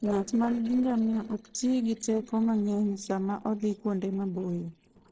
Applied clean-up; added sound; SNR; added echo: neural separator model SepFormer DNS4.